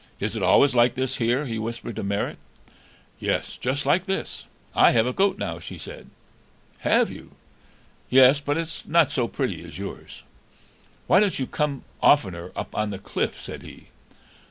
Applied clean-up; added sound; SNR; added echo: none; none; none; none.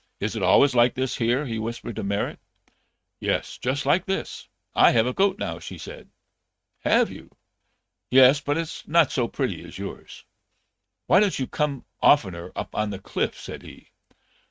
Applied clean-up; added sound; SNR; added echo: neural mask model RNNoise.